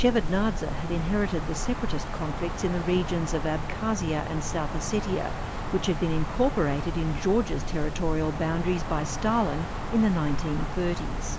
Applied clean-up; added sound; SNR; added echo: none; Wind; 2 dB; none.